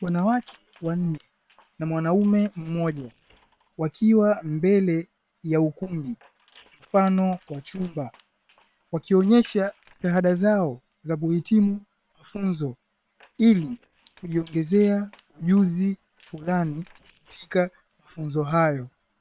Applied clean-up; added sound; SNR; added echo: neural separator model SepFormer WHAM!.